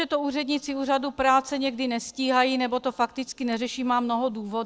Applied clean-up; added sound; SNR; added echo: neural separator model SepFormer DNS4.